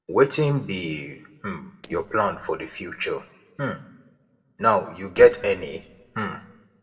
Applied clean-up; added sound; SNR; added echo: neural separator model SepFormer DNS4.